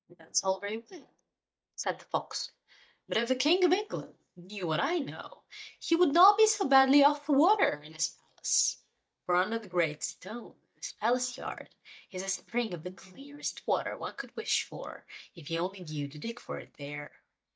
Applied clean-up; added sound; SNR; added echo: neural mask model DeepFilterNet 3.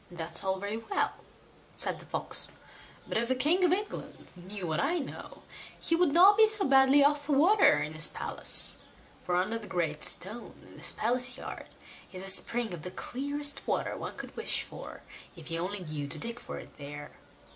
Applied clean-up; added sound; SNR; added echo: none; none; none; none.